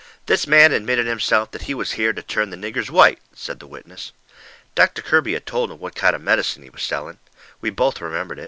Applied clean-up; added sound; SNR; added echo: none; none; none; none.